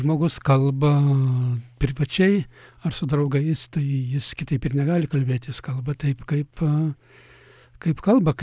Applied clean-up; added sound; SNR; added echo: none; none; none; none.